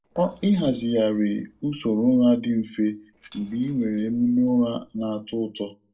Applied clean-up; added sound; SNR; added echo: neural separator model SepFormer DNS4.